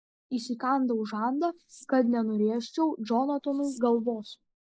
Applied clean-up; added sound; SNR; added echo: neural mask model Resemble Enhance denoiser.